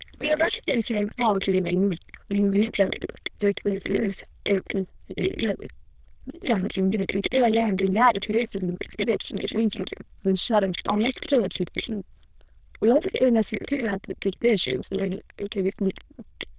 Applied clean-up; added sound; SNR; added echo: neural diffusion model UNIVERSE++.